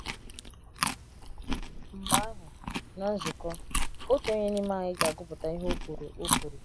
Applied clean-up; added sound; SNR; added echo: none; Chewing, mastication; -2 dB; none.